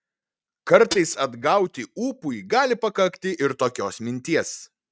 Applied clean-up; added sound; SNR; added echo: neural mask model RNNoise.